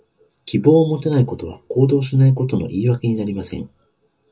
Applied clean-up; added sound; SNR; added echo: none; none; none; reverberation time 0.2 s.